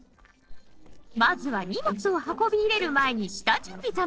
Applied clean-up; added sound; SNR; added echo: neural separator model SepFormer DNS4.